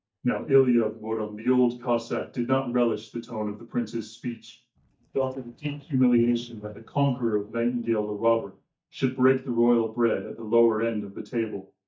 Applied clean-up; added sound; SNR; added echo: neural mask model DeepFilterNet 3.